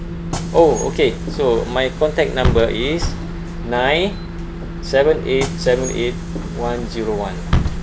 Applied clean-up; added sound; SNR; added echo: none; Bus / Engine; 4 dB; none.